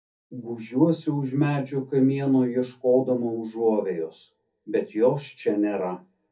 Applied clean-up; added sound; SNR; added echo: none; none; none; reverberation time 0.3 s.